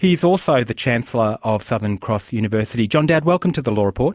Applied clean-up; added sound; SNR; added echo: none; none; none; none.